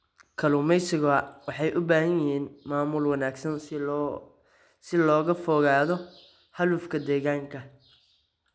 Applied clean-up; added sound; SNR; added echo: none; none; none; none.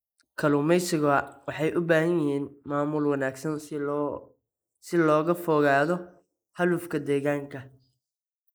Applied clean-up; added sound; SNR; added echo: neural mask model Resemble Enhance denoiser.